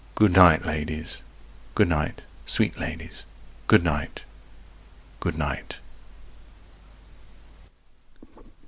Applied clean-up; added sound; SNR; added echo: none; none; none; none.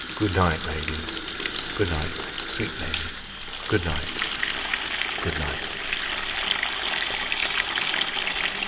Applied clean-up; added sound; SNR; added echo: none; Water tap, faucet; -2 dB; reverberation time 2.0 s.